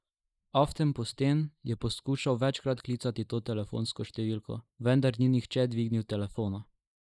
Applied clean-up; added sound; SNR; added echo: neural mask model Resemble Enhance denoiser.